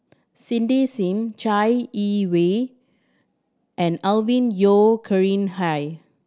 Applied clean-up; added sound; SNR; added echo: none; none; none; none.